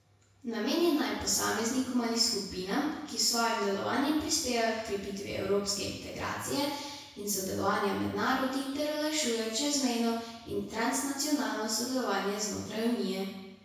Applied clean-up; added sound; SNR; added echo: none; none; none; reverberation time 1.0 s.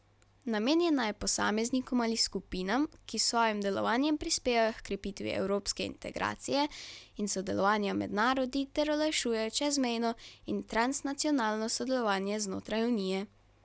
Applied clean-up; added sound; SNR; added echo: none; none; none; none.